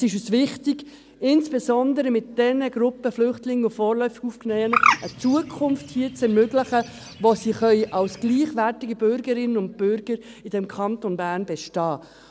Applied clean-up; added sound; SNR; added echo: none; Bird; 5 dB; none.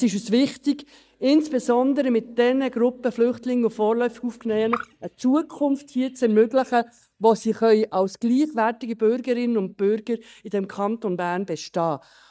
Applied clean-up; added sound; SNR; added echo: neural mask model DeepFilterNet 3.